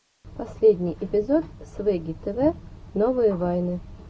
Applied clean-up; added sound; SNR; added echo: none; none; none; none.